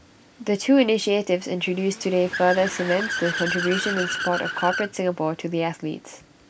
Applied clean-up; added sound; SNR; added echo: none; Accelerating, revving, vroom / Car; 8 dB; none.